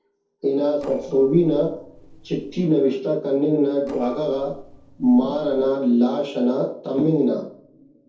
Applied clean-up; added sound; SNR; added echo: neural separator model SepFormer DNS4.